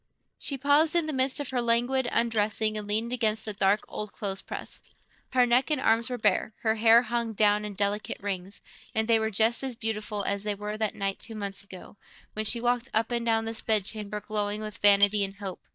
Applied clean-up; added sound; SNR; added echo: neural mask model DeepFilterNet 3.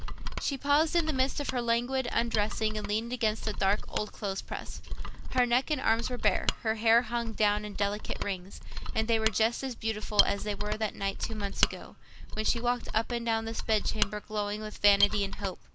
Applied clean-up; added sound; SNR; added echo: none; Mechanisms; 0 dB; none.